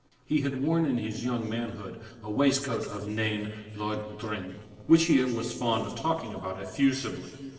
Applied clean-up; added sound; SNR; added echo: neural separator model SepFormer DNS4.